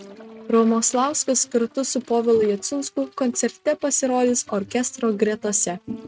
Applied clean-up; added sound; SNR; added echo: neural mask model RNNoise.